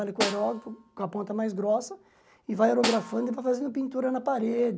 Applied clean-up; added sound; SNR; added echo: none; Snare drum; 9 dB; none.